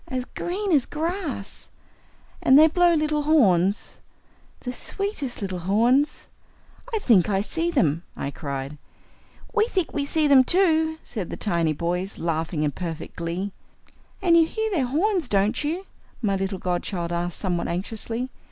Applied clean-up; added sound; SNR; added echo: none; none; none; none.